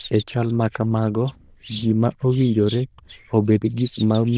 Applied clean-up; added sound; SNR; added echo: neural diffusion model UNIVERSE++.